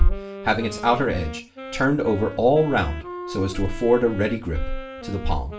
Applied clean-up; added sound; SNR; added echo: none; Wind instrument, woodwind instrument; 14 dB; reverberation time 0.3 s.